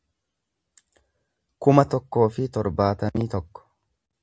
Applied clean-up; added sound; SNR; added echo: none; none; none; none.